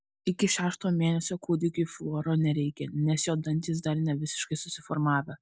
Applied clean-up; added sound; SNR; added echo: none; none; none; none.